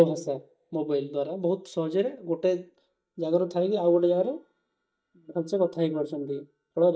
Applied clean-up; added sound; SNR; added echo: neural mask model DeepFilterNet 3.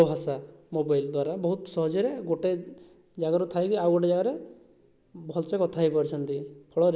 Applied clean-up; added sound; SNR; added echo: none; none; none; none.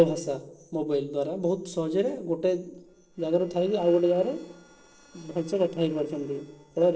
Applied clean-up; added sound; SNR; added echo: neural separator model SepFormer DNS4.